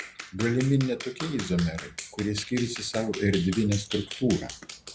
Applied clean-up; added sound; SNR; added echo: none; Clapping; 12 dB; none.